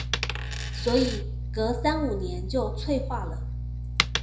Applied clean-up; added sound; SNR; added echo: none; Coin (dropping); 8 dB; reverberation time 0.5 s.